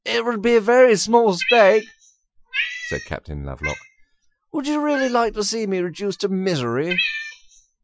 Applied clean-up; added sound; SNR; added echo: classical method Wiener filter.